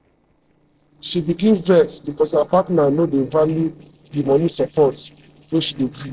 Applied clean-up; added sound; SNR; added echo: neural separator model SepFormer DNS4.